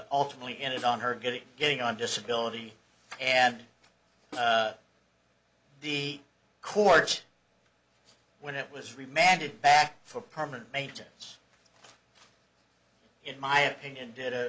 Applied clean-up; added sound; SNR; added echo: none; Snare drum; 20 dB; none.